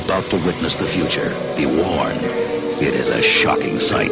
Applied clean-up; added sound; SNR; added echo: none; Electric guitar; 12 dB; none.